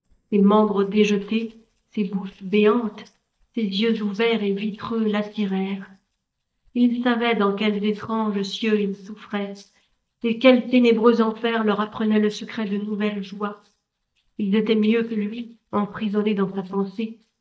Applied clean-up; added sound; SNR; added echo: neural mask model DeepFilterNet 3.